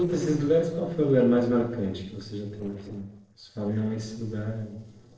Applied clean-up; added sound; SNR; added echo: neural separator model SepFormer DNS4.